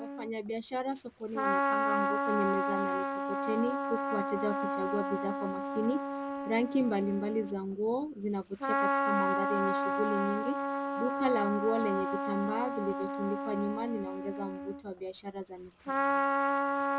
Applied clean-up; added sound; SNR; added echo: none; Trumpet; -1 dB; none.